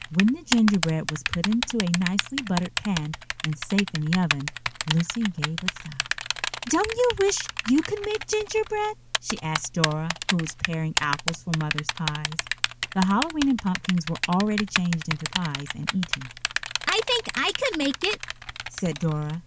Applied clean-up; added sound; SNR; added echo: none; Typing; 5 dB; none.